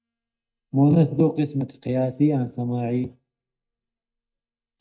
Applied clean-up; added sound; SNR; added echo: neural mask model DeepFilterNet 3.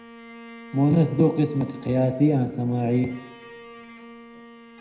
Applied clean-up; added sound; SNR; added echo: none; Bowed string instrument; 19 dB; reverberation time 0.8 s.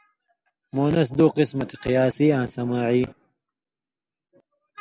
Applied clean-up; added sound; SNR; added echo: none; none; none; none.